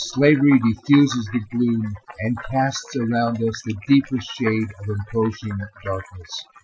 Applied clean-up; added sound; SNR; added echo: classical method Wiener filter.